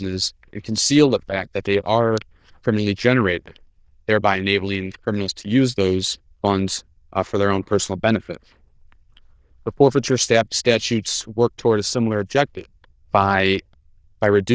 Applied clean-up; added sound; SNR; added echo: neural diffusion model UNIVERSE++.